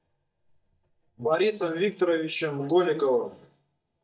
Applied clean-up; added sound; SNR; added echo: neural mask model DeepFilterNet 3.